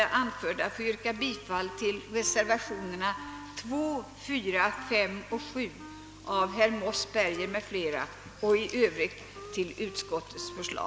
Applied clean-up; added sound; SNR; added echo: none; Wind instrument, woodwind instrument; 18 dB; none.